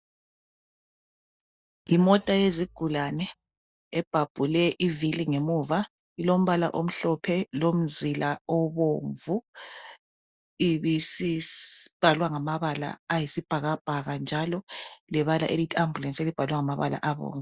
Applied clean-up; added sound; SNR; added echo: neural mask model DeepFilterNet 3.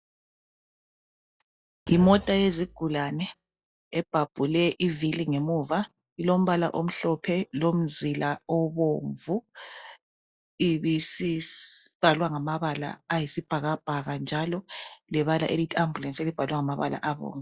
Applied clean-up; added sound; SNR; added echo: classical method log-MMSE.